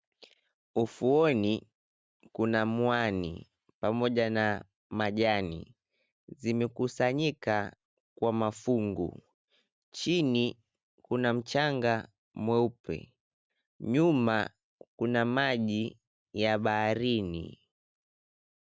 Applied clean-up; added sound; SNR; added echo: none; none; none; none.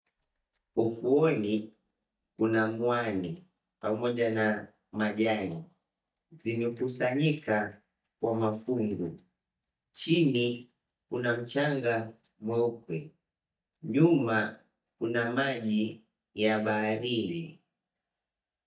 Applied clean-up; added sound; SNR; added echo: neural mask model DeepFilterNet 3.